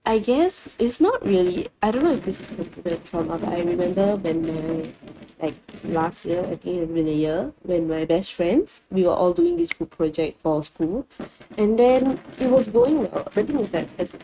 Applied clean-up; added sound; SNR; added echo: neural mask model RNNoise.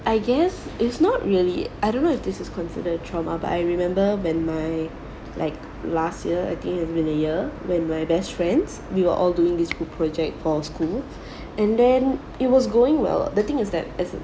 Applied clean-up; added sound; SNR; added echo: none; none; none; none.